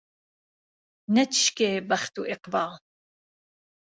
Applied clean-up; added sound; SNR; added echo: none; none; none; none.